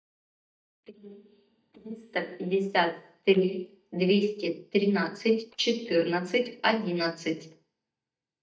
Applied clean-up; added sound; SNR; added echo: neural mask model DeepFilterNet 3.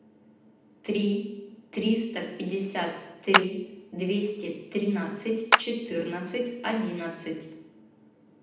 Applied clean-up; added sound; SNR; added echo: none; Clapping; -2 dB; reverberation time 0.8 s.